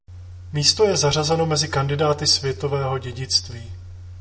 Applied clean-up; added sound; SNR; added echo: none; none; none; none.